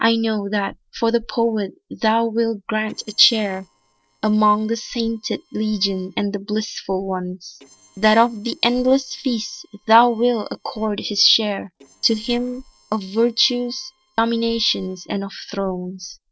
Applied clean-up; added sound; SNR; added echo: neural separator model SepFormer DNS4.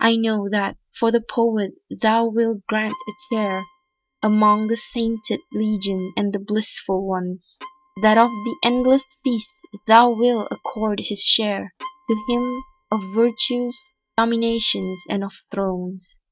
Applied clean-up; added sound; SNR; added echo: neural mask model RNNoise.